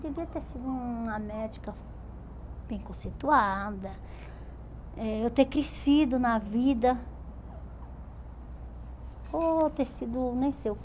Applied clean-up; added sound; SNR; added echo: none; Dog; 12 dB; none.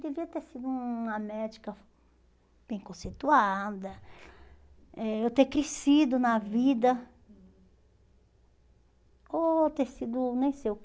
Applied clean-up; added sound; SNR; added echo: none; none; none; none.